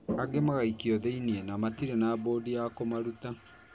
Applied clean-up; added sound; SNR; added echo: none; Toilet flush; 12 dB; none.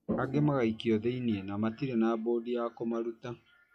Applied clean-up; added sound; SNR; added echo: classical method log-MMSE.